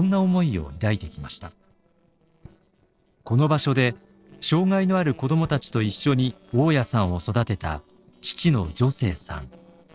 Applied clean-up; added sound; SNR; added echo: neural separator model SepFormer DNS4.